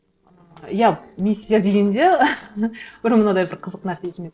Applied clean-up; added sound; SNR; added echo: neural separator model SepFormer DNS4.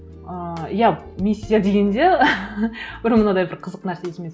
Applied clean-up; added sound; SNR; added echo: none; none; none; none.